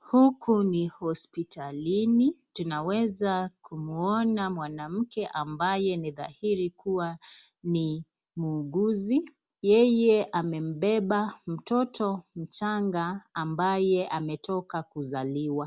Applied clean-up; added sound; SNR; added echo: none; none; none; none.